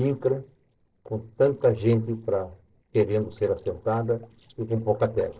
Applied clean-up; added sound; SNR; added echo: neural separator model SepFormer DNS4.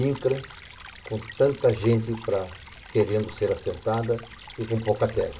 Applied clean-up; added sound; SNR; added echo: none; Stream / Trickle, dribble; 18 dB; reverberation time 0.2 s.